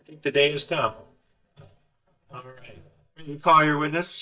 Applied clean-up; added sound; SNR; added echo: neural mask model DeepFilterNet 3.